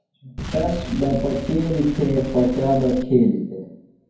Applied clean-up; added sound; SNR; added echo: none; Explosion; 11 dB; reverberation time 0.9 s.